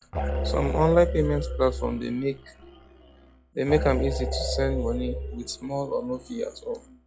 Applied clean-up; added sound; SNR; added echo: classical method log-MMSE.